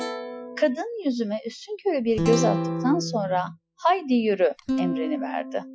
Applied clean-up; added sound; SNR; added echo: classical method Wiener filter.